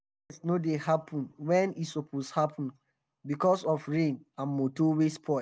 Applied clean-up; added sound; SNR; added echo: none; none; none; none.